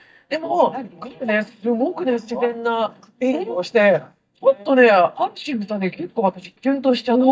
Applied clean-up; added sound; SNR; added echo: neural mask model DeepFilterNet 3.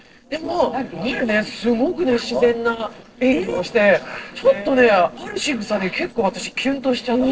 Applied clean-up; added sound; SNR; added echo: neural separator model SepFormer DNS4.